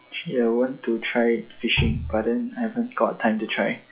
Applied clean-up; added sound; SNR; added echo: classical method log-MMSE.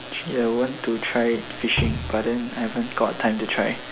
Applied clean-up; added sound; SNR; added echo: none; Drip; 11 dB; none.